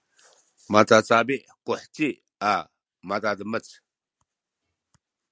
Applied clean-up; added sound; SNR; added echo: none; none; none; none.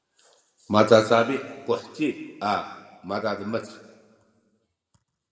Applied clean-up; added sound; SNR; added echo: none; none; none; reverberation time 1.3 s.